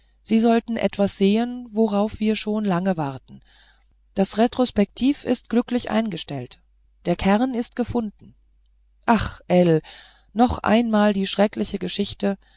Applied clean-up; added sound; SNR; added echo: none; none; none; none.